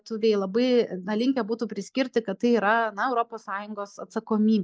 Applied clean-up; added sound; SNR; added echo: neural mask model Resemble Enhance denoiser.